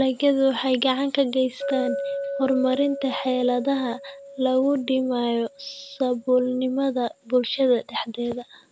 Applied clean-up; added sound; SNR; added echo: none; Chink, clink; 12 dB; none.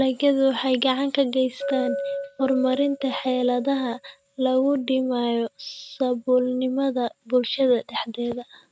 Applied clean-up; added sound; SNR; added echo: neural mask model RNNoise.